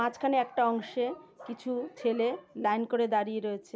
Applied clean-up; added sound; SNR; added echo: none; none; none; none.